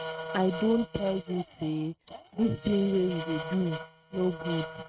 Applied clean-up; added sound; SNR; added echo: neural mask model RNNoise.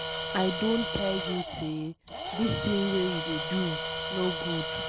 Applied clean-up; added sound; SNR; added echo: none; Tools; 3 dB; none.